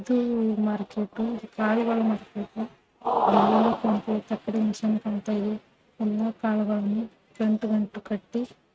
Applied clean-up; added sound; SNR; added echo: neural mask model RNNoise.